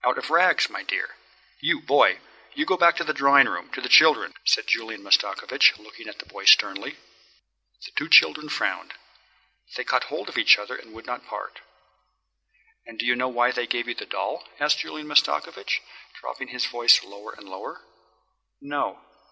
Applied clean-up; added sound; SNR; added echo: none; none; none; none.